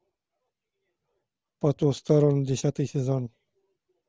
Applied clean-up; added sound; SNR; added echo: none; none; none; none.